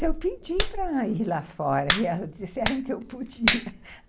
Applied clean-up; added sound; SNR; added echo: none; Hands; 2 dB; none.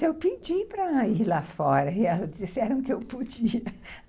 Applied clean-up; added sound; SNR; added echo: none; none; none; none.